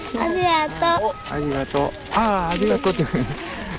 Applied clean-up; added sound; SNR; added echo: none; Wind instrument, woodwind instrument; 19 dB; none.